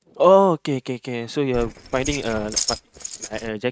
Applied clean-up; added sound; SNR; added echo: neural mask model RNNoise.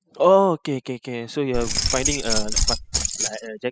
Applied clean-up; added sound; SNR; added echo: classical method spectral subtraction.